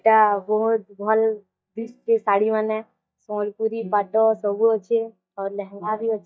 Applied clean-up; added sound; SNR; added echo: neural mask model DeepFilterNet 3.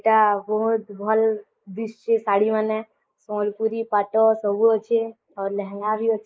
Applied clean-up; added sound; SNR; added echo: neural mask model Resemble Enhance denoiser.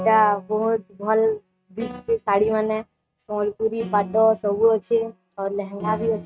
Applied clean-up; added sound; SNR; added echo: neural mask model RNNoise.